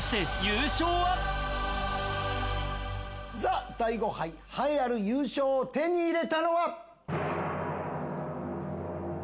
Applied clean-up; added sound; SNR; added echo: none; none; none; none.